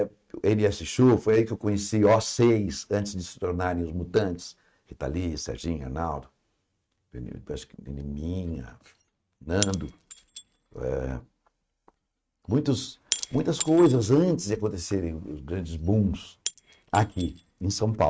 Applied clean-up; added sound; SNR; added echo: neural mask model RNNoise.